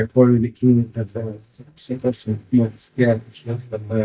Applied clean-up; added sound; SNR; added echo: neural mask model DeepFilterNet 3.